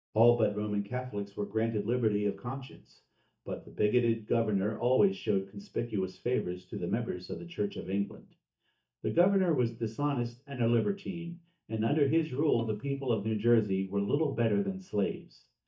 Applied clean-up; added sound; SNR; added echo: neural mask model DeepFilterNet 3.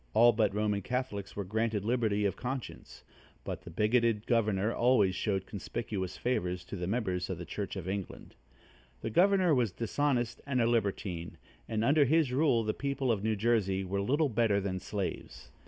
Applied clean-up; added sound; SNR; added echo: none; none; none; none.